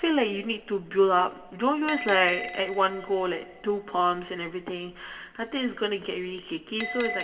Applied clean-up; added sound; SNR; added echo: none; Bell; 13 dB; reverberation time 1.3 s.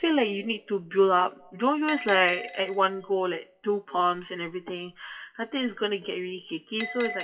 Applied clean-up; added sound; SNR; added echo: classical method WPE with log-MMSE.